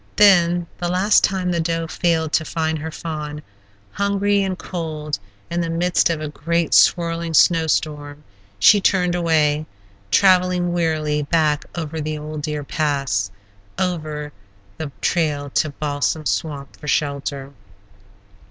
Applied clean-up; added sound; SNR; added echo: none; none; none; none.